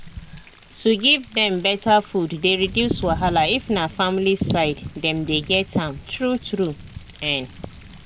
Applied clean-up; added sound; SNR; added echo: none; Thunder; 13 dB; none.